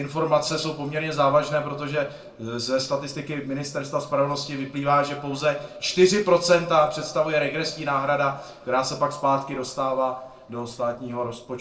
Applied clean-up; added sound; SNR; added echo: neural separator model SepFormer DNS4.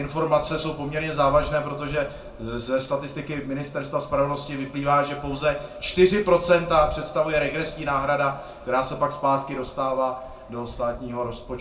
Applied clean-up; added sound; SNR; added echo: none; Fixed-wing aircraft, airplane; 18 dB; reverberation time 0.3 s.